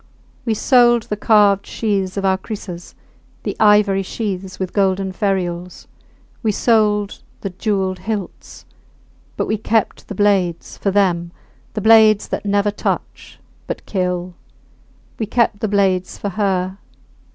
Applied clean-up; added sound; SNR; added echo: none; none; none; none.